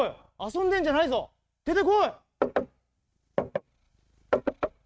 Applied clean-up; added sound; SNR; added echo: neural mask model RNNoise.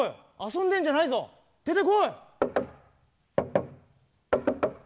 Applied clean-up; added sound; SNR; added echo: none; none; none; none.